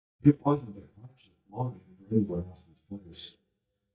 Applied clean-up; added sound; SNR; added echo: neural mask model DeepFilterNet 3.